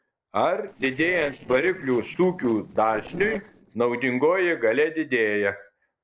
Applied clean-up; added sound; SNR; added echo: neural separator model SepFormer DNS4.